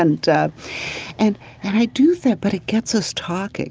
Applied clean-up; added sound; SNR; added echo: none; none; none; none.